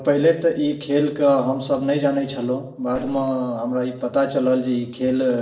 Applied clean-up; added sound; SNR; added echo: neural separator model SepFormer DNS4.